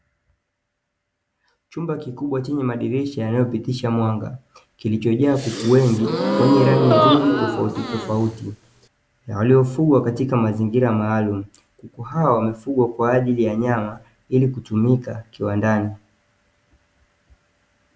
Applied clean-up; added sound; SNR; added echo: none; Gasp; 1 dB; none.